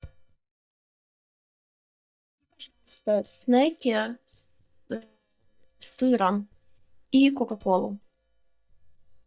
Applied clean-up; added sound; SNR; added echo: neural mask model DeepFilterNet 3.